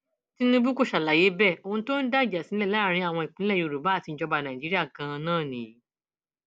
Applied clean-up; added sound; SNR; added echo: none; none; none; none.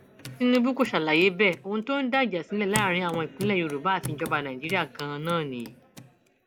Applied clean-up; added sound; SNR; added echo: none; Hands / Wood; 14 dB; none.